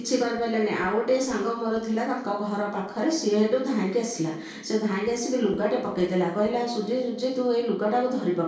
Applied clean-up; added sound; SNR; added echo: neural separator model SepFormer DNS4.